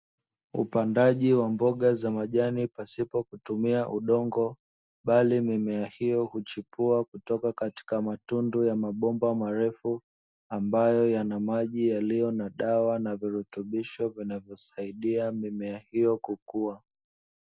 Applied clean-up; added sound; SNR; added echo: none; none; none; none.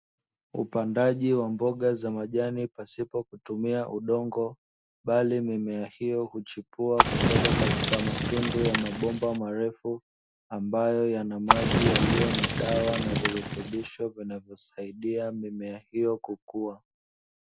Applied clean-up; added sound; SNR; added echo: none; Fire; -3 dB; none.